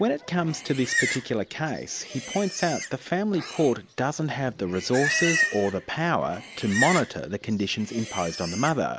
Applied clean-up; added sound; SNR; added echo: none; Livestock, farm animals, working animals; 6 dB; none.